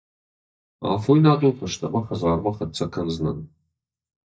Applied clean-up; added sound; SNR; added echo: neural mask model DeepFilterNet 3.